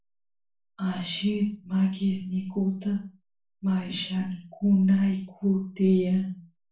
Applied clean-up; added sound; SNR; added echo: none; none; none; reverberation time 0.3 s.